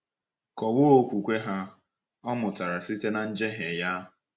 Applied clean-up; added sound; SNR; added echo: none; none; none; none.